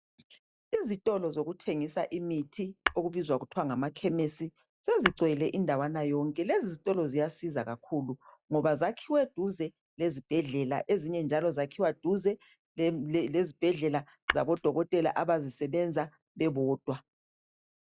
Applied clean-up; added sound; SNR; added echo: classical method log-MMSE.